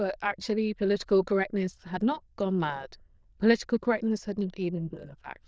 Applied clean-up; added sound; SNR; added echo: neural diffusion model UNIVERSE++.